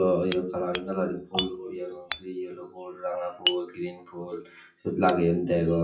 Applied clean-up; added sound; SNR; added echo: classical method WPE with log-MMSE.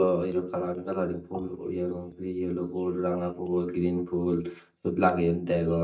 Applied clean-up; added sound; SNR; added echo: neural mask model DeepFilterNet 3.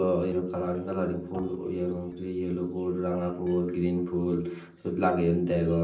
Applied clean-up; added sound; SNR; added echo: neural separator model SepFormer DNS4.